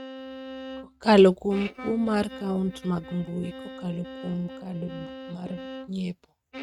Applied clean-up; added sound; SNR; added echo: neural mask model RNNoise.